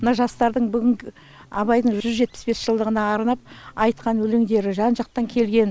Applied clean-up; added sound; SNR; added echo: none; none; none; none.